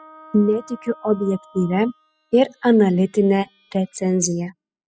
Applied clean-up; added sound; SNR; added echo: classical method spectral subtraction.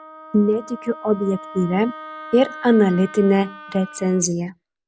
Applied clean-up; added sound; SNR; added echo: none; Wind instrument, woodwind instrument; 17 dB; none.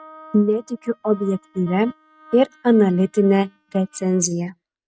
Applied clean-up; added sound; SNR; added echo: neural mask model RNNoise.